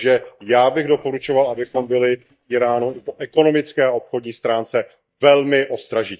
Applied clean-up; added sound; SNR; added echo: neural mask model DeepFilterNet 3.